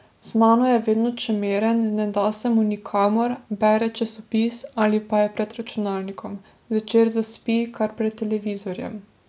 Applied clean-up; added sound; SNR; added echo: none; none; none; none.